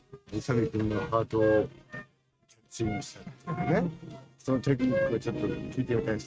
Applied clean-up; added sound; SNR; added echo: neural mask model RNNoise.